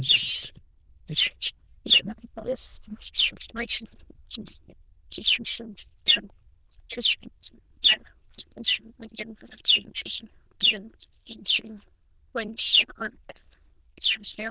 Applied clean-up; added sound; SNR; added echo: neural diffusion model UNIVERSE++.